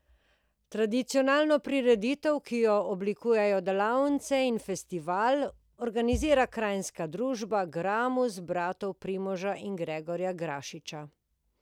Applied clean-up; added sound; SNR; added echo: none; none; none; none.